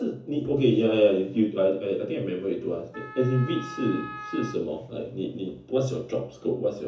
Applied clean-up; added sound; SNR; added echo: none; Wind instrument, woodwind instrument; 13 dB; reverberation time 0.7 s.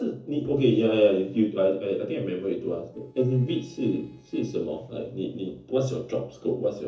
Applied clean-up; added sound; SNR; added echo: neural separator model SepFormer DNS4.